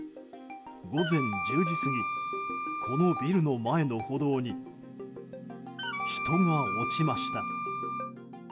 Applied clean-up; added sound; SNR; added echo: none; Wind instrument, woodwind instrument; 4 dB; reverberation time 0.3 s.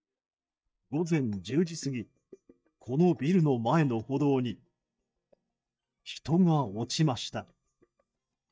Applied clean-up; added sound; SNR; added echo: neural mask model DeepFilterNet 3.